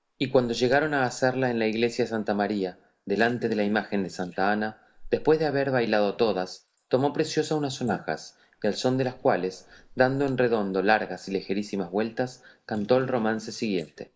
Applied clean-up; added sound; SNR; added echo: neural mask model Resemble Enhance denoiser.